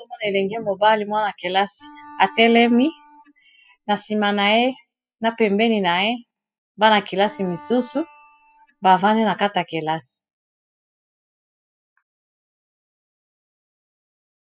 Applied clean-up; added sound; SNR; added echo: classical method spectral subtraction.